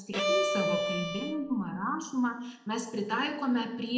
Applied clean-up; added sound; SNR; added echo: none; Bowed string instrument; -1 dB; reverberation time 0.7 s.